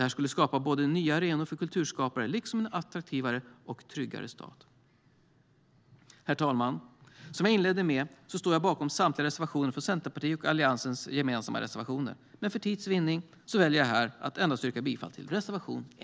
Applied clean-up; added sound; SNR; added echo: none; none; none; none.